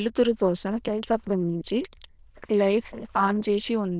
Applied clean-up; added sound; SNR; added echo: neural diffusion model UNIVERSE++.